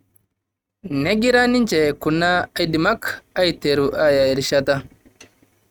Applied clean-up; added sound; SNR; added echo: neural mask model RNNoise.